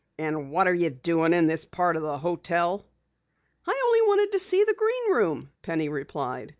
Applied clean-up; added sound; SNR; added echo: none; none; none; none.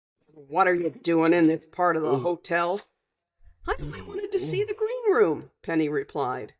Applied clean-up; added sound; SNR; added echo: neural mask model DeepFilterNet 3.